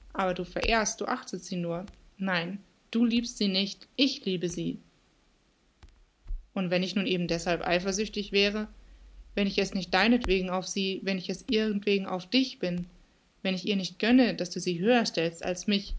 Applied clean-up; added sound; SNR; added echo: none; Crackle; 18 dB; none.